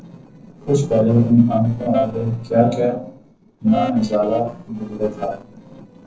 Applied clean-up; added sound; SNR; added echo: neural separator model SepFormer DNS4.